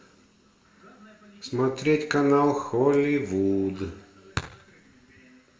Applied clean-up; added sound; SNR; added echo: none; none; none; reverberation time 0.9 s.